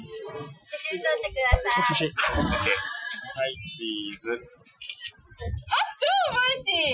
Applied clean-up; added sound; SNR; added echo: classical method Wiener filter.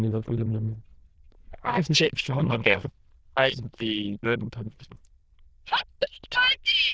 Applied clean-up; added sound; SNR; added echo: neural diffusion model UNIVERSE++.